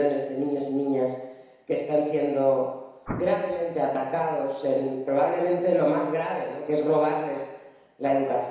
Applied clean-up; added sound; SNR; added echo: none; Explosion; 12 dB; reverberation time 1.0 s.